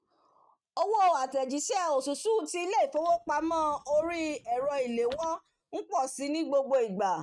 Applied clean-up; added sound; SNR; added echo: neural mask model RNNoise.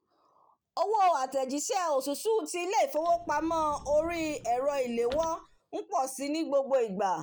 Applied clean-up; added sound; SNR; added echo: none; Sliding door / Slam / Wood; 19 dB; none.